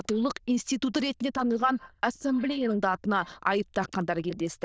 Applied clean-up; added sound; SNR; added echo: neural diffusion model UNIVERSE++.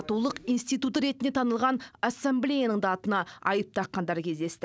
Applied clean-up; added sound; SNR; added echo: none; none; none; none.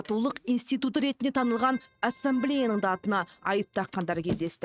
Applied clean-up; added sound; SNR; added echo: neural mask model RNNoise.